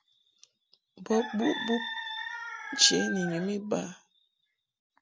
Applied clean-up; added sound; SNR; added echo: none; none; none; none.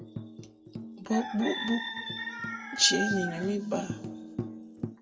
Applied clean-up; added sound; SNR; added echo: none; Tambourine; 10 dB; reverberation time 1.7 s.